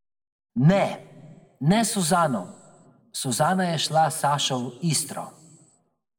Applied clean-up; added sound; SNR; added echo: none; none; none; reverberation time 0.9 s.